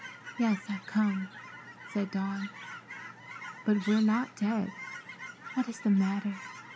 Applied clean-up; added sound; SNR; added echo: none; Chirp, tweet / Fowl; 13 dB; none.